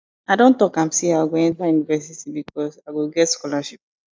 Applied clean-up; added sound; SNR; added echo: neural mask model DeepFilterNet 3.